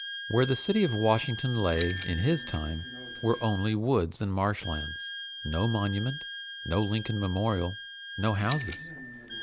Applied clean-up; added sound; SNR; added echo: none; Bicycle bell + Wind instrument, woodwind instrument; 10 dB; none.